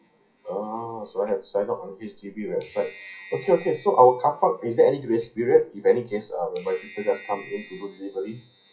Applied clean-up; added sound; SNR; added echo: classical method WPE with log-MMSE.